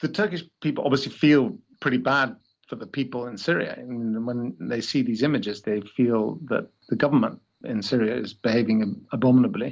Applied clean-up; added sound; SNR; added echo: none; none; none; none.